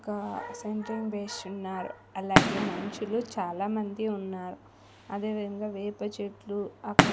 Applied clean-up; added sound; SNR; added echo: none; Fireworks; -1 dB; none.